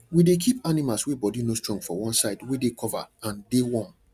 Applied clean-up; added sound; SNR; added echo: none; none; none; none.